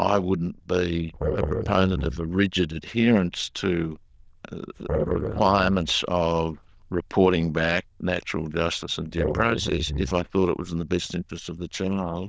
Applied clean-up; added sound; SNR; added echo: neural diffusion model UNIVERSE++.